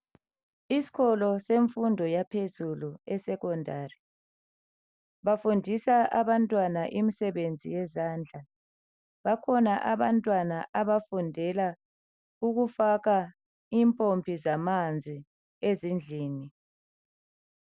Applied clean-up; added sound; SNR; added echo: none; none; none; none.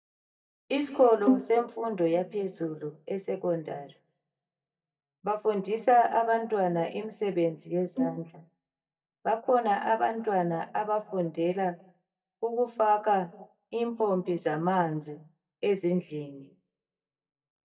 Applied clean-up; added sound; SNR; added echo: neural mask model DeepFilterNet 3.